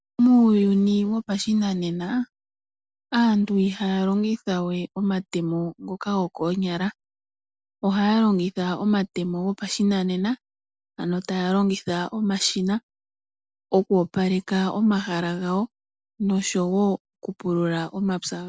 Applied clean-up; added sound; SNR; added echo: none; none; none; none.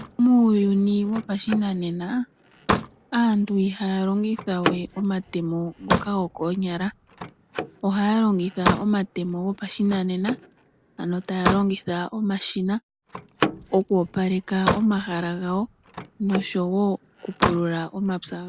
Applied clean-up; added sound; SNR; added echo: none; Slam; 7 dB; none.